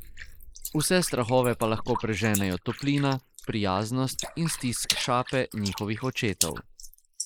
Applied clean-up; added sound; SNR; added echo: neural mask model Resemble Enhance denoiser.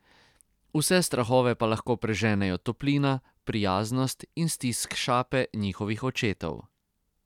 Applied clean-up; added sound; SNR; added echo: none; none; none; none.